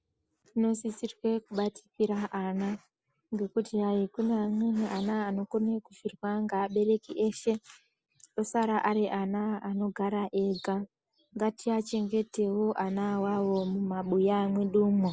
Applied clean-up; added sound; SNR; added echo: none; none; none; none.